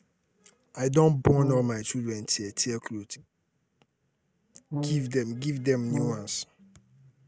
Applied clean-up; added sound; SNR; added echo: none; Brass instrument; 5 dB; none.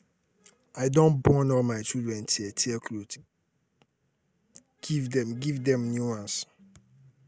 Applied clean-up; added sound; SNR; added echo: none; none; none; none.